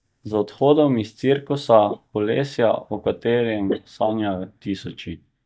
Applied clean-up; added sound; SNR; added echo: neural mask model DeepFilterNet 3.